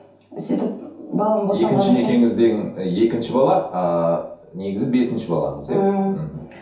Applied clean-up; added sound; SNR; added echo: none; none; none; reverberation time 0.6 s.